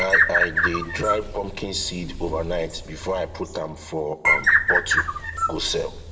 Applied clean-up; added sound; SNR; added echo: none; Bird; -4 dB; reverberation time 1.2 s.